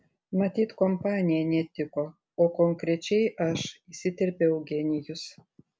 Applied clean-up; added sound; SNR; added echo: none; none; none; none.